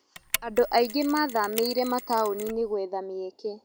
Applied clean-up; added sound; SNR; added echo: none; Mechanisms; 11 dB; none.